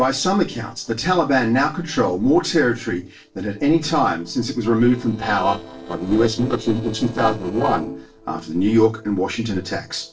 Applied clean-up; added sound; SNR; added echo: neural separator model SepFormer DNS4.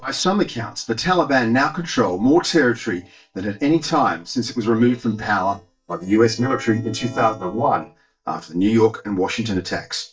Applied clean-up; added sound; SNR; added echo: neural mask model DeepFilterNet 3.